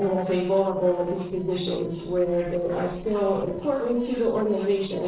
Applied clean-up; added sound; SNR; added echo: neural separator model SepFormer DNS4.